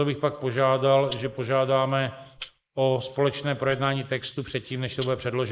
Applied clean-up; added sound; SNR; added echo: neural mask model Resemble Enhance denoiser.